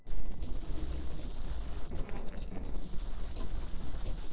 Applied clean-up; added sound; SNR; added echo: neural separator model SepFormer DNS4.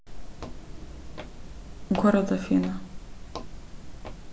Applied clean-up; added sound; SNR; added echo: none; Walk, footsteps; 13 dB; none.